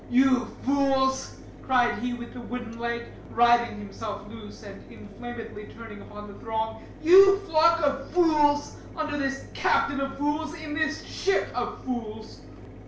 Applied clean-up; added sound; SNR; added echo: none; Mechanisms; 16 dB; reverberation time 0.4 s.